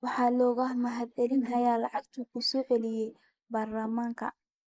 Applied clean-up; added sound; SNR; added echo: neural mask model Resemble Enhance denoiser.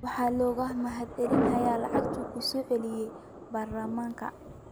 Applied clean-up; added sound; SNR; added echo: none; Thunder; 3 dB; none.